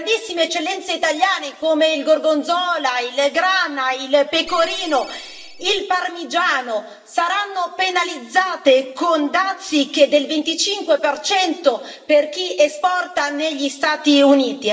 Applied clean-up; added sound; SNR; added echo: none; Ringtone; 17 dB; reverberation time 1.5 s.